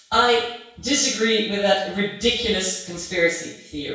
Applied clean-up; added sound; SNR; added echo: none; none; none; reverberation time 0.6 s.